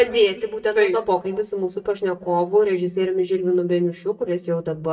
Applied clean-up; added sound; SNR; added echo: neural mask model DeepFilterNet 3.